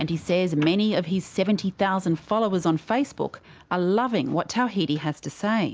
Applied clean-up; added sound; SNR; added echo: none; none; none; none.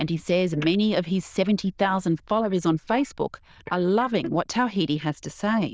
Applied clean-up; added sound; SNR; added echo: neural diffusion model UNIVERSE++.